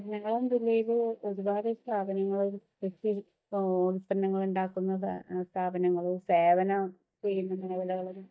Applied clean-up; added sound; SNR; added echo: neural mask model DeepFilterNet 3.